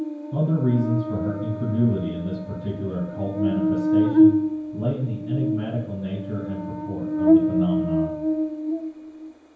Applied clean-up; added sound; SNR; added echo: none; Buzz; -3 dB; reverberation time 0.9 s.